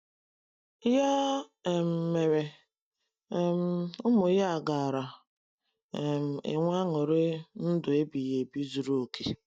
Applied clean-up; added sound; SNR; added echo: neural mask model DeepFilterNet 3.